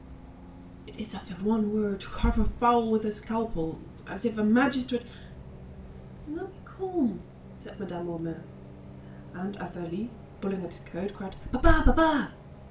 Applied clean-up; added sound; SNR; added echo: none; Bus; 17 dB; reverberation time 0.3 s.